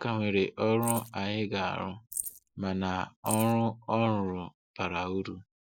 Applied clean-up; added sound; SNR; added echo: neural mask model Resemble Enhance denoiser.